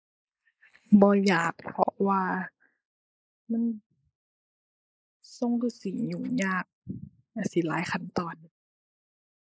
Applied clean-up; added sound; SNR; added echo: neural mask model Resemble Enhance denoiser.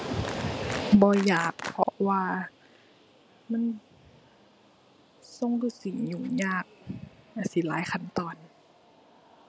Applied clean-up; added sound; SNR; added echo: none; Clapping; 12 dB; none.